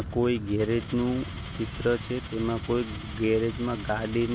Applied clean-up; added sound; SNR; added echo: none; Coin (dropping); 17 dB; none.